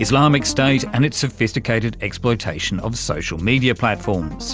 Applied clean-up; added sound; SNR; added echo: none; none; none; none.